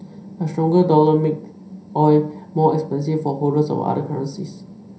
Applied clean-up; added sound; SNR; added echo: none; none; none; reverberation time 0.3 s.